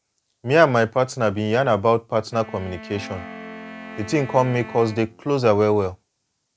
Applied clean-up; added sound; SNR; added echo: none; Wind instrument, woodwind instrument + Wind instrument, woodwind instrument; 17 dB; none.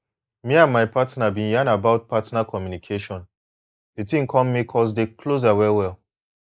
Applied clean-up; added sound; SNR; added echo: neural mask model Resemble Enhance denoiser.